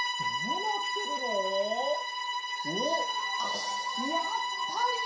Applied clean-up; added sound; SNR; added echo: none; Bowed string instrument; -2 dB; reverberation time 0.5 s.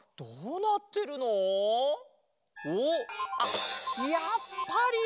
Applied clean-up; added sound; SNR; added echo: none; none; none; none.